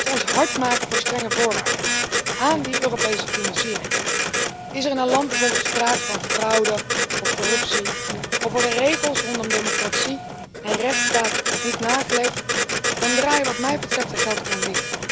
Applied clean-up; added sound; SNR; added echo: none; Printer; -1 dB; none.